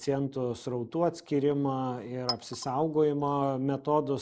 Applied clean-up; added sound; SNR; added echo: neural mask model Resemble Enhance denoiser.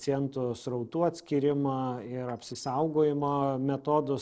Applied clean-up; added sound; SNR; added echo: neural separator model SepFormer DNS4.